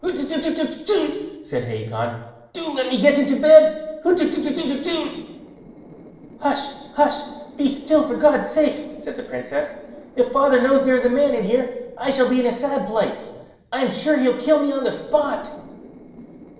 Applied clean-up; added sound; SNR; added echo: neural separator model SepFormer DNS4.